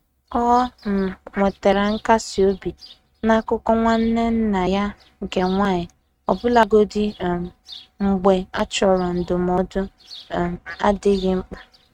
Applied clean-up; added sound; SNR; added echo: neural mask model RNNoise.